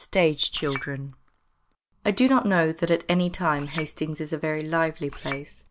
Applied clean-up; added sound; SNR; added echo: none; Chink, clink; 14 dB; none.